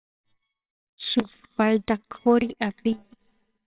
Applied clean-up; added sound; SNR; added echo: neural separator model SepFormer WHAMR!.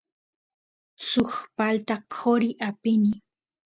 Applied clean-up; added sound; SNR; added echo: none; none; none; none.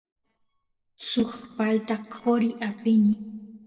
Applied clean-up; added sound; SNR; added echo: neural separator model SepFormer DNS4.